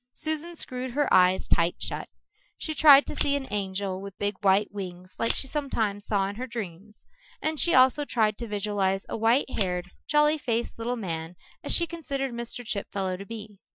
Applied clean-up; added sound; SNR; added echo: classical method Wiener filter.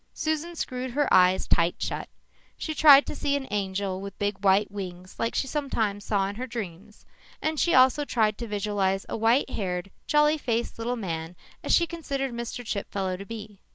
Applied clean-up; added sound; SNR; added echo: none; none; none; none.